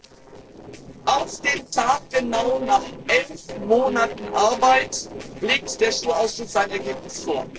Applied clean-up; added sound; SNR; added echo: neural separator model SepFormer DNS4.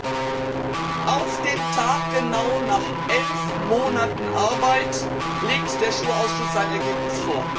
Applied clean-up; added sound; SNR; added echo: none; Guitar; 0 dB; reverberation time 0.2 s.